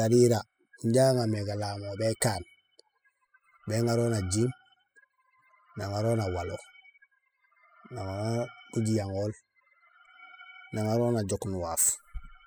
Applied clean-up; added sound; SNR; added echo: classical method spectral subtraction.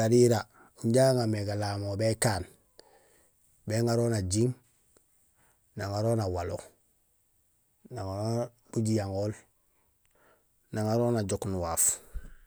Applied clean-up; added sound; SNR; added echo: none; none; none; none.